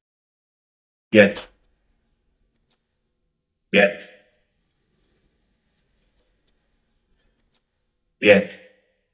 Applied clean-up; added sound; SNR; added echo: neural mask model DeepFilterNet 3.